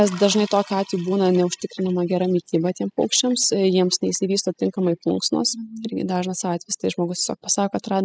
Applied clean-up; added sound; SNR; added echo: classical method spectral subtraction.